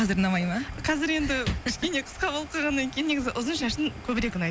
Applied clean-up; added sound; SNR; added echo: none; Domestic sounds, home sounds; 20 dB; none.